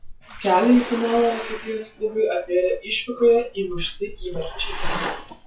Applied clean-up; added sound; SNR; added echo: classical method WPE with log-MMSE.